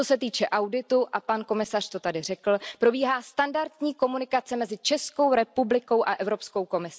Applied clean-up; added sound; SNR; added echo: none; none; none; none.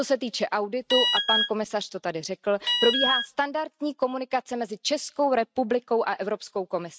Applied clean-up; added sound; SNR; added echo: neural mask model RNNoise.